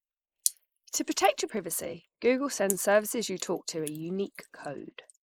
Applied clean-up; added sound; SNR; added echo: neural mask model Resemble Enhance denoiser.